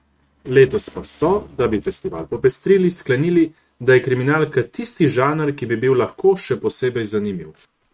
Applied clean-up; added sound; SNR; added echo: neural mask model RNNoise.